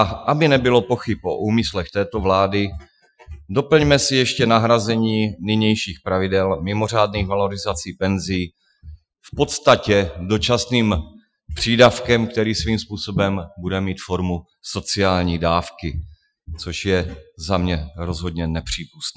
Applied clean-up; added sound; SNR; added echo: classical method Wiener filter.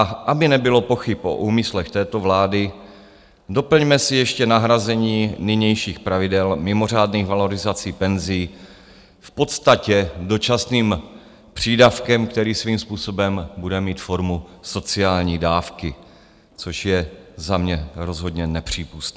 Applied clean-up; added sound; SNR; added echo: none; none; none; none.